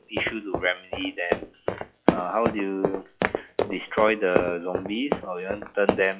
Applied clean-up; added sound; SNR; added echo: classical method log-MMSE.